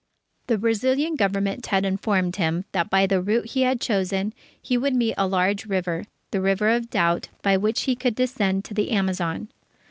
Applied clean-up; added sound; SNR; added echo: none; none; none; none.